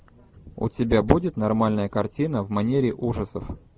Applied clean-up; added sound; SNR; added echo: none; none; none; none.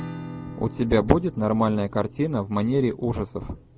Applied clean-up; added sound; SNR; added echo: none; Acoustic guitar / Strum; 16 dB; none.